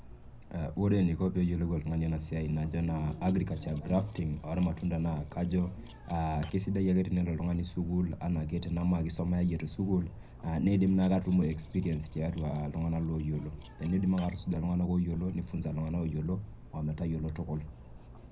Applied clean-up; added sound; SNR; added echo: none; Cutlery, silverware; 17 dB; reverberation time 0.4 s.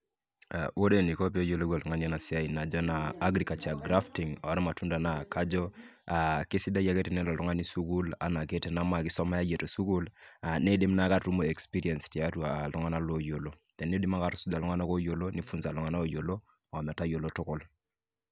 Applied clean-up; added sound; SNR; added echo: none; none; none; none.